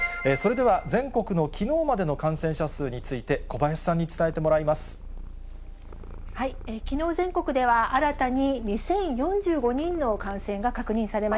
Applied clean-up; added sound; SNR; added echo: none; Purr; 11 dB; none.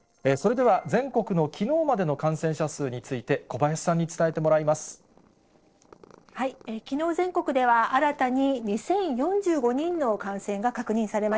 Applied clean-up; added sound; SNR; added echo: neural separator model SepFormer DNS4.